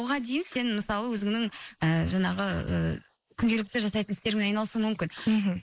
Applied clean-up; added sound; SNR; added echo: neural mask model Resemble Enhance denoiser.